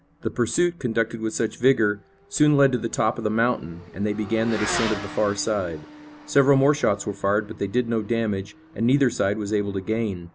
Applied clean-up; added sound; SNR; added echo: none; Motorcycle / Accelerating, revving, vroom; 16 dB; none.